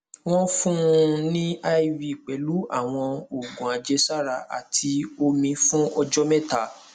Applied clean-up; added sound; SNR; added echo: none; none; none; none.